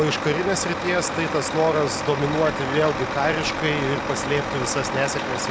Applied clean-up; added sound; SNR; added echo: none; Truck; 3 dB; none.